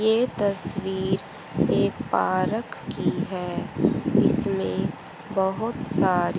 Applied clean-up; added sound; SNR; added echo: none; none; none; none.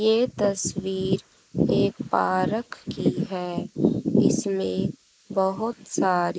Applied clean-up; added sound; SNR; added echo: neural mask model Resemble Enhance denoiser.